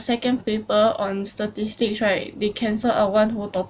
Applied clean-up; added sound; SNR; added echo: none; none; none; none.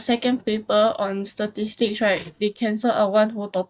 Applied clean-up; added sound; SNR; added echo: neural mask model DeepFilterNet 3.